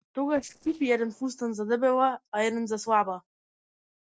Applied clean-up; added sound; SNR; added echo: neural separator model SepFormer DNS4.